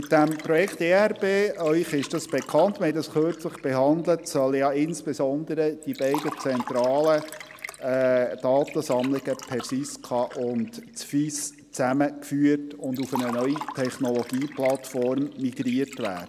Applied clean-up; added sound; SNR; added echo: none; Liquid; 17 dB; none.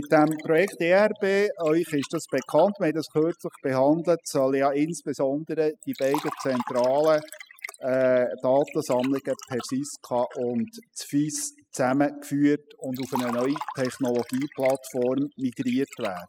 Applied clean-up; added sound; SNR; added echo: classical method spectral subtraction.